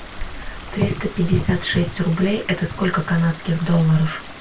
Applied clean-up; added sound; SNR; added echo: none; Stream; 14 dB; reverberation time 0.2 s.